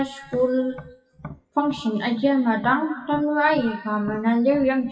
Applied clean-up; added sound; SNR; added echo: classical method WPE with log-MMSE.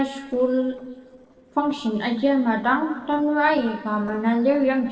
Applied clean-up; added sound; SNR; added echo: neural separator model SepFormer DNS4.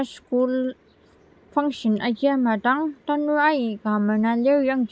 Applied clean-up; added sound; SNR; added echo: none; none; none; none.